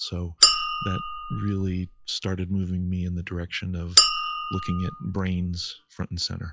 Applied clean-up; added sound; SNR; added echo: classical method log-MMSE.